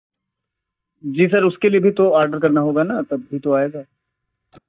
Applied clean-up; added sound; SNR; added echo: neural mask model DeepFilterNet 3.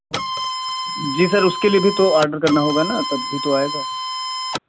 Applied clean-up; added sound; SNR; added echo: none; Printer; 5 dB; none.